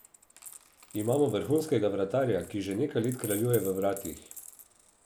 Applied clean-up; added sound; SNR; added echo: none; Coin (dropping); 16 dB; none.